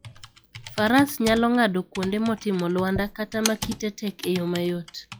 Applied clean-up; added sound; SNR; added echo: classical method log-MMSE.